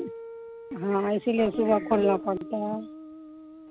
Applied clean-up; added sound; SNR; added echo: none; Guitar; 12 dB; none.